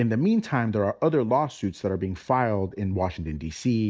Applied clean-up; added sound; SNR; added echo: none; none; none; none.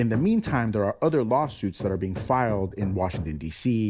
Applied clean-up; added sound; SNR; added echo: none; Hammer; 14 dB; none.